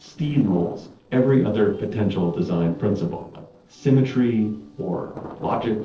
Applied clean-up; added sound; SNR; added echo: neural separator model SepFormer DNS4.